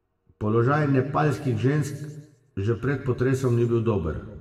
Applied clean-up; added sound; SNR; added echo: none; none; none; reverberation time 1.1 s.